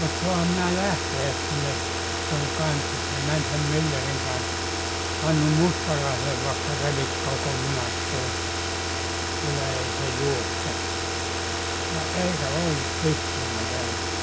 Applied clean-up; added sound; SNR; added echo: none; Car; -2 dB; none.